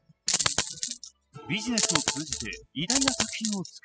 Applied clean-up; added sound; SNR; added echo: classical method spectral subtraction.